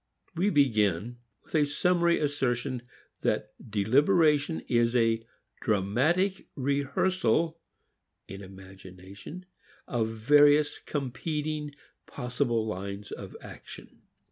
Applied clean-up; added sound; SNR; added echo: none; none; none; none.